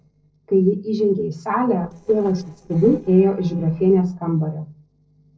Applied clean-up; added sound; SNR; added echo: neural separator model SepFormer DNS4.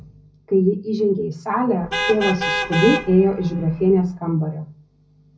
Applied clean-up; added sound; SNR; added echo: none; Vehicle horn, car horn, honking; 5 dB; reverberation time 0.4 s.